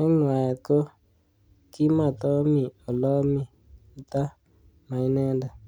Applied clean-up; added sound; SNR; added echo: none; none; none; none.